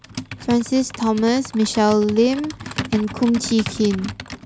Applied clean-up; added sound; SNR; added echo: none; Computer keyboard; 12 dB; none.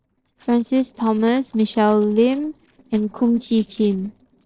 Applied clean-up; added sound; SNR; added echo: neural separator model SepFormer DNS4.